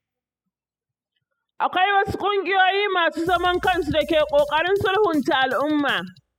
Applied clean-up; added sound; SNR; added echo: classical method spectral subtraction.